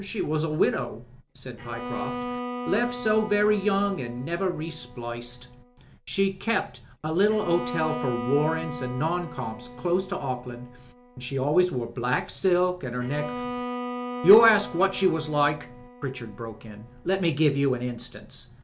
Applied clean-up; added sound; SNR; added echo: none; Bowed string instrument; 11 dB; none.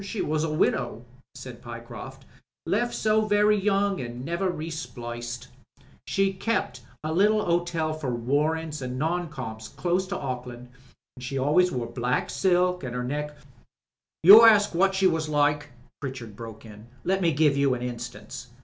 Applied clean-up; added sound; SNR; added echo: none; none; none; none.